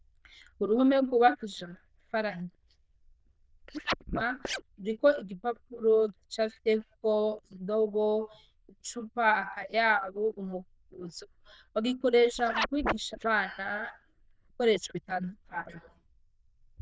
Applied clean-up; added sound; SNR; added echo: neural diffusion model UNIVERSE++.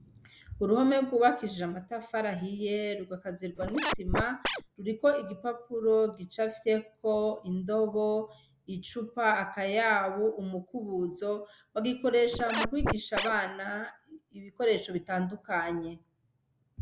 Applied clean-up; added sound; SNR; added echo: none; Scratching (performance technique); 1 dB; none.